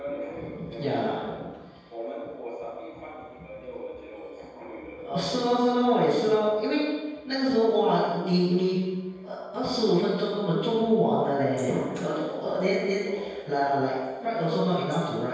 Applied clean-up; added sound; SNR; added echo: none; none; none; reverberation time 1.2 s.